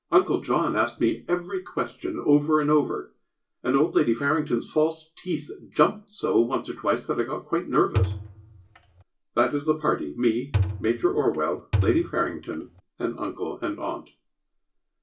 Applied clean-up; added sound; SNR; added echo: none; Thump, thud; 3 dB; reverberation time 0.2 s.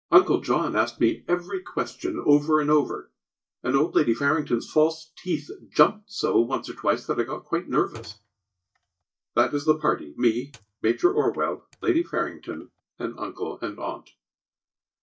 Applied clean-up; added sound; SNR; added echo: neural mask model DeepFilterNet 3.